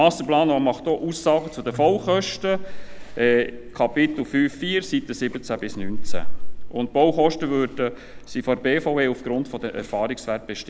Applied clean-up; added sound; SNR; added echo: none; Chewing, mastication; 4 dB; none.